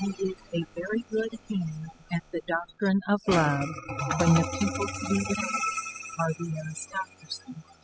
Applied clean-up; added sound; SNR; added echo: classical method spectral subtraction.